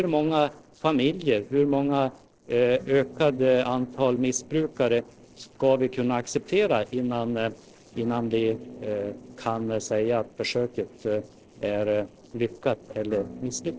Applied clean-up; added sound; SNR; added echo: neural separator model SepFormer DNS4.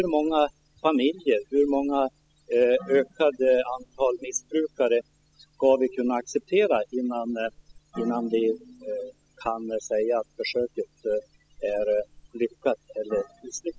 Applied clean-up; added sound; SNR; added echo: classical method spectral subtraction.